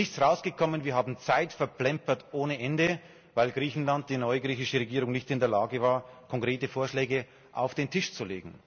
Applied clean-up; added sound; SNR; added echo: none; none; none; none.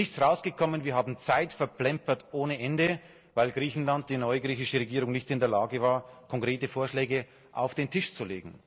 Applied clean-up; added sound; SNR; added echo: neural separator model SepFormer DNS4.